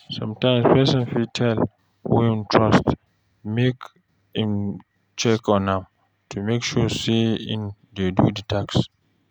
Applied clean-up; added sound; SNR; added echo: none; none; none; none.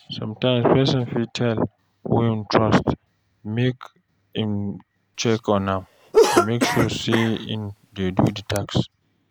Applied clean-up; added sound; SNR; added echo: none; Cough; 1 dB; none.